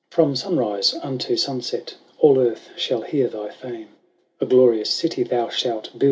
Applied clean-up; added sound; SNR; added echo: none; none; none; none.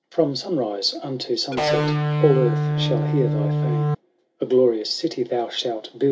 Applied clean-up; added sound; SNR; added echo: none; Electric guitar; -2 dB; none.